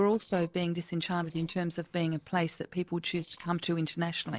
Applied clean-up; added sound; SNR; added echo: neural separator model SepFormer DNS4.